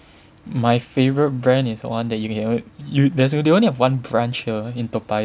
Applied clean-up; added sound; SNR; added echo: none; none; none; none.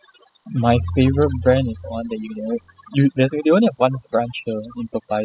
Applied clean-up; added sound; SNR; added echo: classical method spectral subtraction.